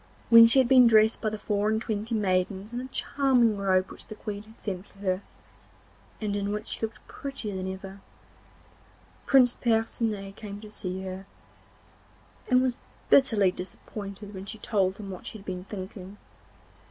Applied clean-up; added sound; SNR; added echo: none; none; none; none.